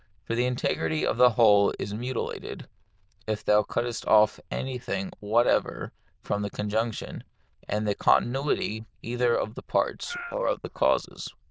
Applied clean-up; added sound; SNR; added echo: neural diffusion model UNIVERSE++.